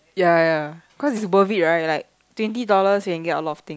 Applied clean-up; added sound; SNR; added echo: none; none; none; none.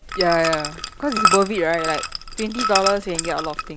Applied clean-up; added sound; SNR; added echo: none; Liquid; 2 dB; none.